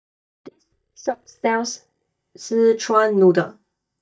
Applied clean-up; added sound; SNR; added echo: neural mask model DeepFilterNet 3.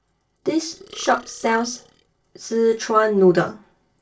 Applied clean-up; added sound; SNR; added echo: neural separator model SepFormer DNS4.